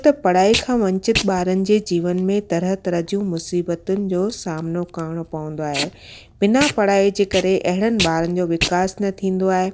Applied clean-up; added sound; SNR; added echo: none; Packing tape, duct tape; 12 dB; none.